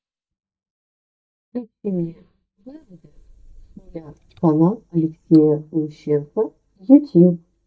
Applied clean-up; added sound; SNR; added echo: neural mask model DeepFilterNet 3.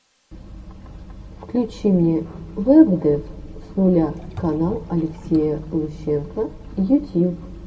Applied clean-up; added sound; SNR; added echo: none; Liquid; 19 dB; reverberation time 1.2 s.